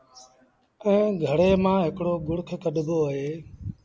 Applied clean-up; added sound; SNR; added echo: none; none; none; none.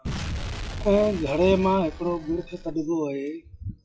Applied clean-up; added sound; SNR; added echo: classical method WPE with log-MMSE.